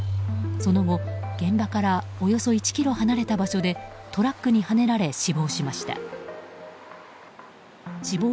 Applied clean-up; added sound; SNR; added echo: none; Keyboard (musical); 9 dB; none.